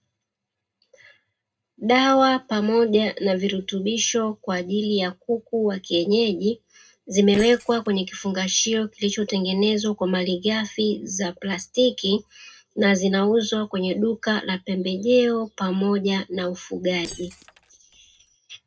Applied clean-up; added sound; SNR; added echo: neural separator model SepFormer DNS4.